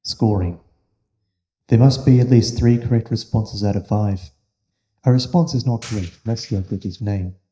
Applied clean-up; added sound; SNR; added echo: neural mask model DeepFilterNet 3.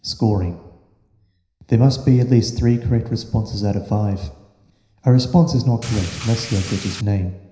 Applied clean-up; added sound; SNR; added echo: none; Rain; 12 dB; reverberation time 0.9 s.